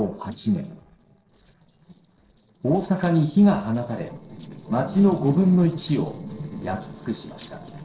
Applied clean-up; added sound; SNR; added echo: neural separator model SepFormer DNS4.